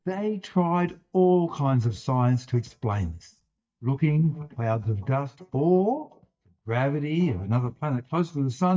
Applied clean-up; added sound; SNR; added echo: neural mask model DeepFilterNet 3.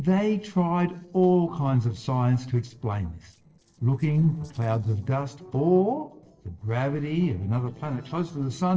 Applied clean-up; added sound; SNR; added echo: neural separator model SepFormer DNS4.